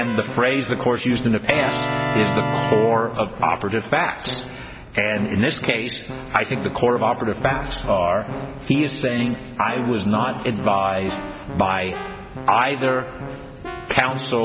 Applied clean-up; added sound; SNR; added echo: none; Keyboard (musical); 9 dB; none.